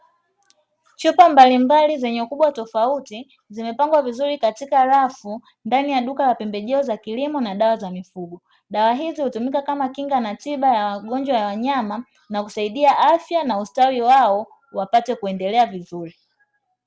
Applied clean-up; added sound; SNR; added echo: none; none; none; none.